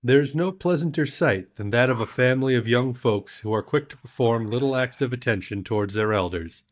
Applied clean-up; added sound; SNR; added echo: neural mask model DeepFilterNet 3.